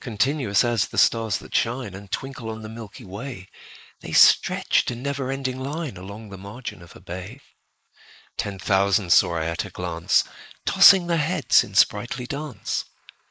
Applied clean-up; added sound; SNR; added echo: neural mask model Resemble Enhance denoiser.